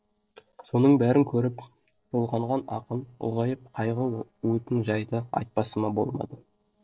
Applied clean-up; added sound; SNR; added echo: neural separator model SepFormer DNS4.